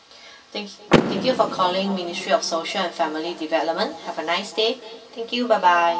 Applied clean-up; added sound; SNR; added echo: none; Door / Car; 6 dB; reverberation time 2.4 s.